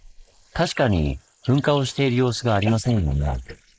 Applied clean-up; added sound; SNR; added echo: neural mask model Resemble Enhance denoiser.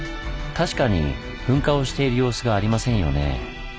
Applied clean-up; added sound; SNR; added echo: none; none; none; none.